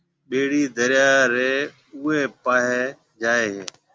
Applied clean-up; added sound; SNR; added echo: none; none; none; none.